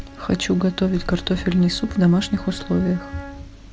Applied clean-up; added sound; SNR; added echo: none; Bowed string instrument; 18 dB; none.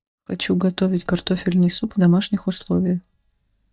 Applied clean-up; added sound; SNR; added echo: neural mask model DeepFilterNet 3.